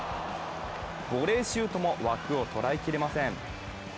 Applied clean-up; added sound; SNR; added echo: none; none; none; none.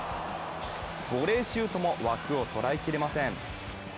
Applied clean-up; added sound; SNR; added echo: none; Hiss; 14 dB; none.